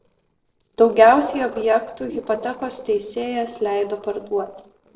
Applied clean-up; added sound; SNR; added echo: neural separator model SepFormer DNS4.